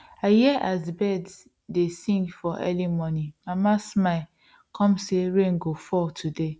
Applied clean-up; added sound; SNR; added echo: none; none; none; none.